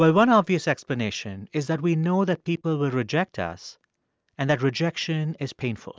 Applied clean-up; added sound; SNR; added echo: none; none; none; none.